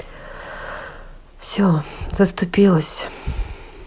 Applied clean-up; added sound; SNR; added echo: none; none; none; none.